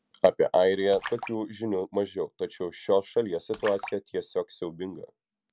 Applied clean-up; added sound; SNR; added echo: none; Splash, splatter; 17 dB; none.